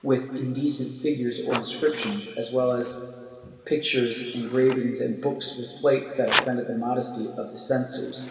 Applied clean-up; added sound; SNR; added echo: none; Scissors; 10 dB; reverberation time 2.3 s.